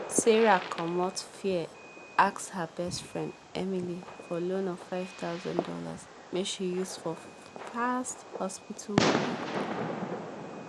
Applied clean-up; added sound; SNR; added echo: none; Fireworks; 5 dB; none.